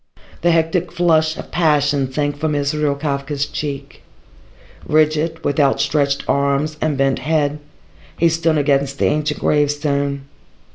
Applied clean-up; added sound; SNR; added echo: none; none; none; none.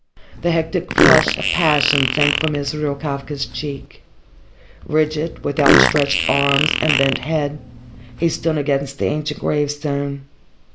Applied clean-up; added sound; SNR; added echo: none; Fart; -1 dB; none.